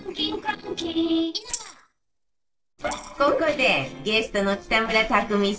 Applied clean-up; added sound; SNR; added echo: neural separator model SepFormer DNS4.